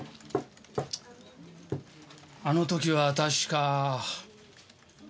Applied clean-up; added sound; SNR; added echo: none; none; none; none.